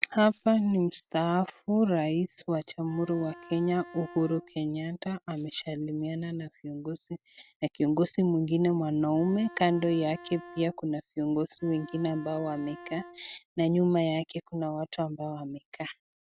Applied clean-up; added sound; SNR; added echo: none; Tambourine + Bowed string instrument; 20 dB; none.